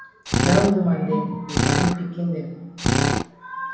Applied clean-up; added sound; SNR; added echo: none; Drill; -2 dB; reverberation time 0.9 s.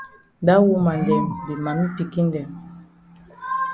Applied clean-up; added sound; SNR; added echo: none; none; none; none.